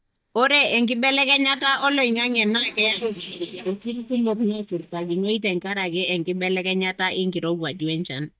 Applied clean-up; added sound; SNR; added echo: neural mask model DeepFilterNet 3.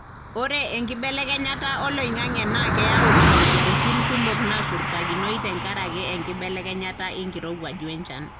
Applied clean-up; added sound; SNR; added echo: none; Car passing by; -3 dB; none.